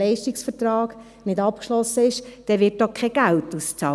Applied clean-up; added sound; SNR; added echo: none; none; none; none.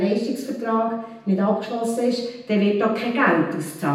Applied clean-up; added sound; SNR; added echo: none; none; none; reverberation time 0.9 s.